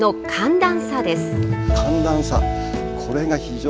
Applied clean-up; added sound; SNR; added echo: none; none; none; none.